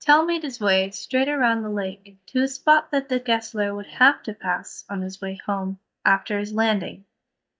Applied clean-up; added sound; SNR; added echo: neural mask model DeepFilterNet 3.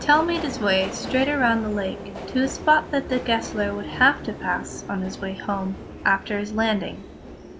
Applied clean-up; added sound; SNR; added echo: none; Subway, metro, underground; 11 dB; none.